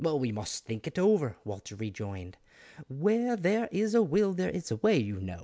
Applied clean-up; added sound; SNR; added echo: none; none; none; none.